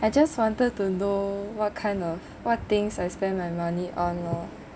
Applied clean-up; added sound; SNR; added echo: none; none; none; none.